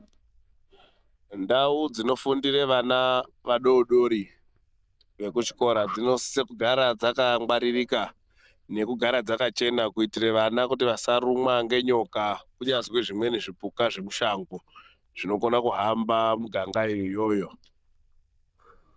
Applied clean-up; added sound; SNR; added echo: neural diffusion model UNIVERSE++.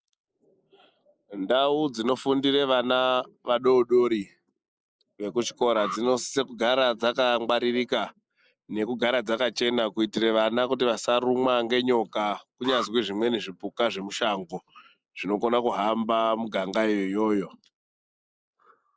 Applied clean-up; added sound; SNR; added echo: neural mask model Resemble Enhance denoiser.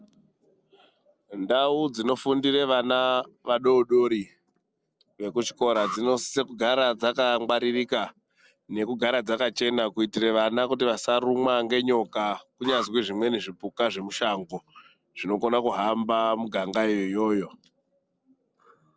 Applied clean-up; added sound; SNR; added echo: none; Alarm; 14 dB; none.